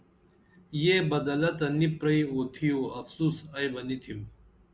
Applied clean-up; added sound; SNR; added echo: none; none; none; none.